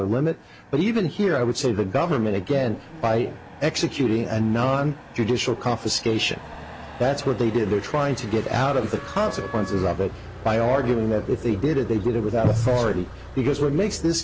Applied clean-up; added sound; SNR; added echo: none; Motor vehicle (road) + Wind instrument, woodwind instrument; 16 dB; none.